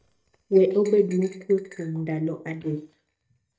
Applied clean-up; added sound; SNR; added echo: neural mask model DeepFilterNet 3.